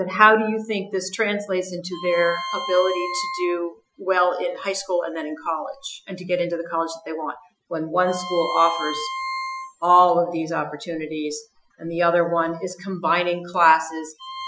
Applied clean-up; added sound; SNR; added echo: classical method Wiener filter.